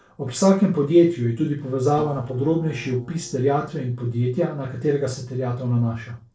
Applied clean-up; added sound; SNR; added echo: neural separator model SepFormer DNS4.